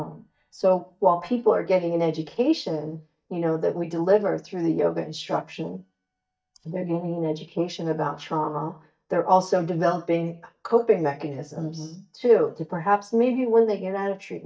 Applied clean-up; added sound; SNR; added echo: neural mask model DeepFilterNet 3.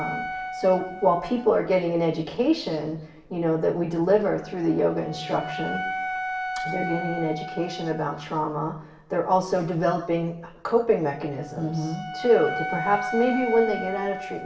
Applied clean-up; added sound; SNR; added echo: none; Wind instrument, woodwind instrument; 9 dB; reverberation time 0.8 s.